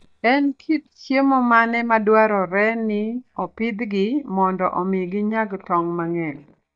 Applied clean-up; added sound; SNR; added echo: neural mask model DeepFilterNet 3.